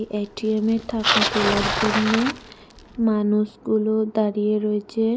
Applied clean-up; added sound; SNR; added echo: none; Bicycle; 5 dB; none.